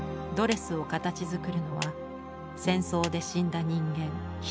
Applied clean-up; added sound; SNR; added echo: none; Clapping; 15 dB; none.